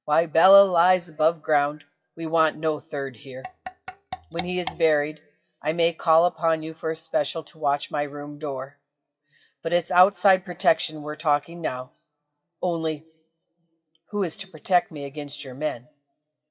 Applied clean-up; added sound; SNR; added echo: classical method WPE with log-MMSE.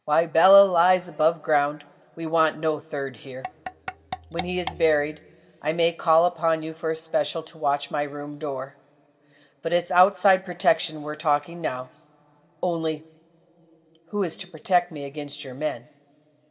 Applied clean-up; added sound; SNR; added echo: none; Tap / Percussion; 13 dB; reverberation time 1.6 s.